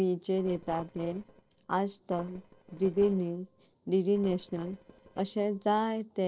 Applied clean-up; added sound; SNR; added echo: neural separator model SepFormer DNS4.